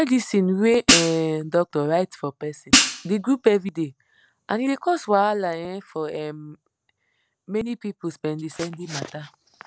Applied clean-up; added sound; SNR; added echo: none; Hi-hat; -3 dB; none.